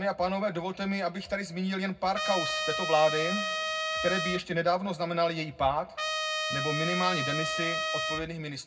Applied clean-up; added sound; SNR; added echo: none; Trumpet; 1 dB; reverberation time 0.3 s.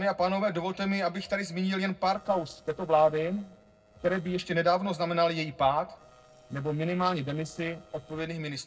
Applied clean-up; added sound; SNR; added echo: neural separator model SepFormer DNS4.